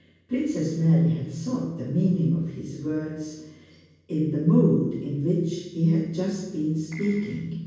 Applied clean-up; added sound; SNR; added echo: none; Keyboard (musical); 18 dB; reverberation time 1.2 s.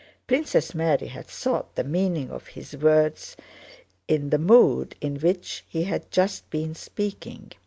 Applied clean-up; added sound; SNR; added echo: none; none; none; none.